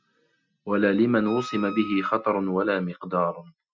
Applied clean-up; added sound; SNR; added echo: classical method Wiener filter.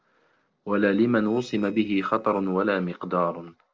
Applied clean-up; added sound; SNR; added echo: neural separator model SepFormer DNS4.